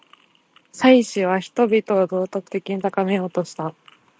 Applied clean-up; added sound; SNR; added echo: none; none; none; none.